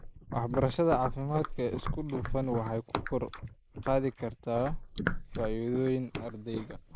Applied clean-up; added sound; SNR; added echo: neural mask model Resemble Enhance denoiser.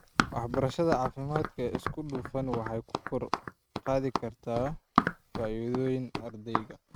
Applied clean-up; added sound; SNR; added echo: neural mask model RNNoise.